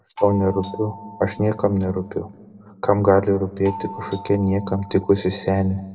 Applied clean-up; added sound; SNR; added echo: none; Doorbell; 16 dB; reverberation time 1.1 s.